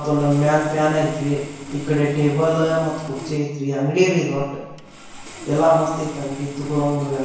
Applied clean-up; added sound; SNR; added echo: none; Sawing; 15 dB; reverberation time 1.1 s.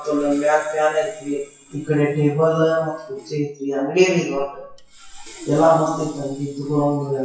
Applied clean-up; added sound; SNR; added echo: classical method WPE with log-MMSE.